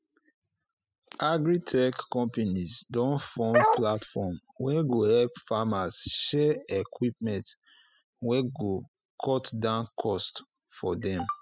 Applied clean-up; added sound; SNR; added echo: classical method spectral subtraction.